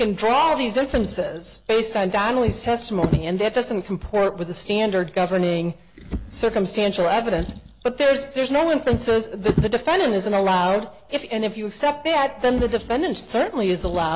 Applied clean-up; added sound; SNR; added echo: none; Drawer open or close; 11 dB; none.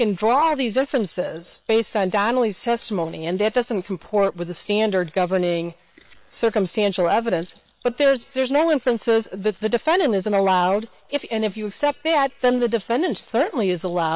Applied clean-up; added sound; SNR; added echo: neural separator model SepFormer WHAM!.